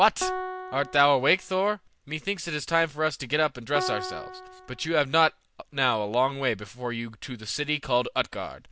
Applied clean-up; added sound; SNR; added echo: none; Piano; 11 dB; none.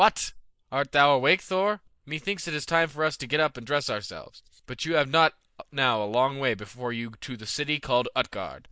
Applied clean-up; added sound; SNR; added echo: neural mask model Resemble Enhance denoiser.